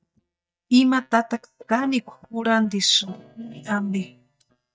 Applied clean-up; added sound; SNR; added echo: neural mask model DeepFilterNet 3.